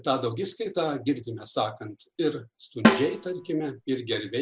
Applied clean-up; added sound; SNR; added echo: none; Snare drum; -3 dB; none.